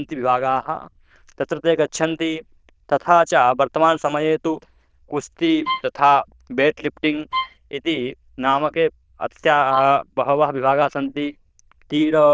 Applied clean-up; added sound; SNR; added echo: neural diffusion model UNIVERSE++.